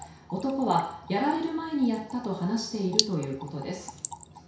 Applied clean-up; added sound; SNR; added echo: none; Trickle, dribble / Splash, splatter; 8 dB; reverberation time 0.6 s.